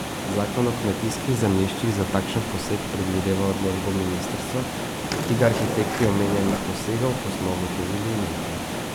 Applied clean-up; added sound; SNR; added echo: none; Water + Skateboard; 3 dB; none.